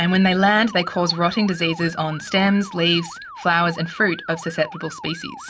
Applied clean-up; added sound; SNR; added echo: none; Motor vehicle (road) / Siren; 17 dB; none.